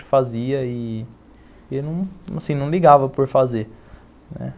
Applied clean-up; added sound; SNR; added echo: none; none; none; none.